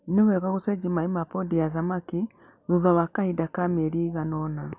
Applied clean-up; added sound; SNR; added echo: none; none; none; none.